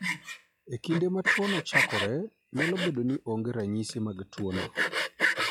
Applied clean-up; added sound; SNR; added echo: classical method log-MMSE.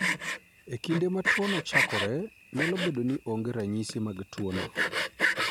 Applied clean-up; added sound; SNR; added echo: none; Sawing; 0 dB; none.